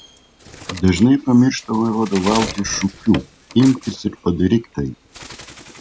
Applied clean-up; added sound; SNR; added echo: none; Bird; 16 dB; none.